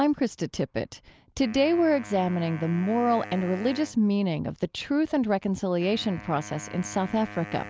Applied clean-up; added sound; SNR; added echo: none; Wind instrument, woodwind instrument; 18 dB; none.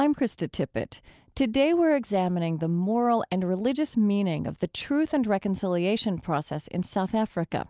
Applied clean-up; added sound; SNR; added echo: none; none; none; none.